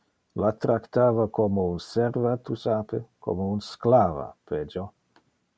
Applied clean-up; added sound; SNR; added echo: none; none; none; none.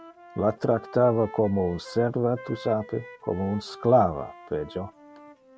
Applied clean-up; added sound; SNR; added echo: none; Wind instrument, woodwind instrument; 19 dB; none.